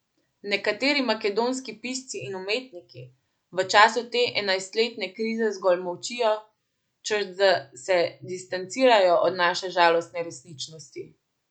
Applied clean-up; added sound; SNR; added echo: none; none; none; none.